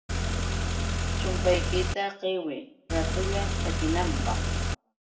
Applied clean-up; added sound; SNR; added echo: none; Car; -5 dB; reverberation time 0.5 s.